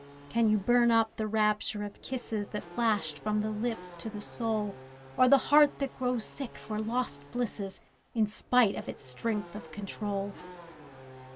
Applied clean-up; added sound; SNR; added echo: none; Race car, auto racing / Accelerating, revving, vroom; 18 dB; none.